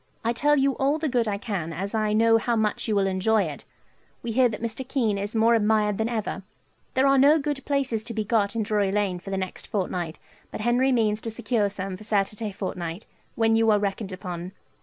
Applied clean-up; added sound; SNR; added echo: none; none; none; none.